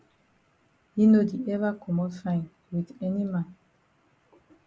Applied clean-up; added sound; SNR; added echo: none; none; none; none.